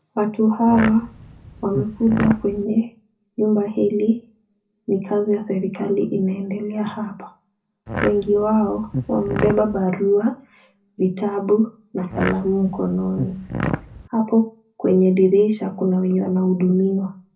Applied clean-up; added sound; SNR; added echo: none; Fart; 7 dB; reverberation time 0.4 s.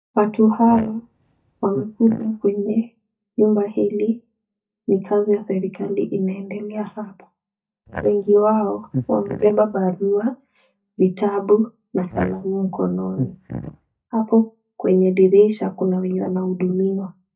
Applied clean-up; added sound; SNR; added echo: neural mask model DeepFilterNet 3.